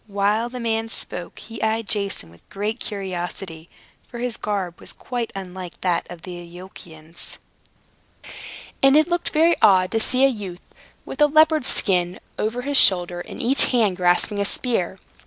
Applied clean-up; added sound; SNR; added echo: none; none; none; none.